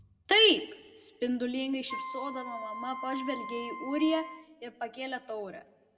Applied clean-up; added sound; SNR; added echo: none; Wind instrument, woodwind instrument; 10 dB; reverberation time 0.8 s.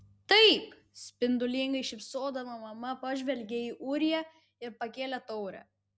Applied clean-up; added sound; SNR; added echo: none; none; none; none.